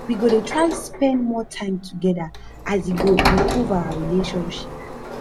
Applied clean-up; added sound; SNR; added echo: none; Sliding door; 4 dB; none.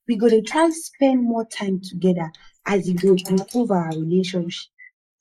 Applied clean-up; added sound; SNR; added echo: neural mask model Resemble Enhance denoiser.